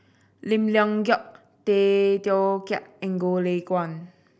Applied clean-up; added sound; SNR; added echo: none; none; none; none.